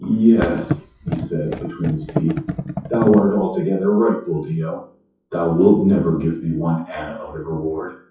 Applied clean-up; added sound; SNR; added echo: classical method WPE with log-MMSE.